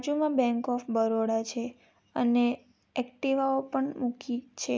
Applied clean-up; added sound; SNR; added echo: none; none; none; none.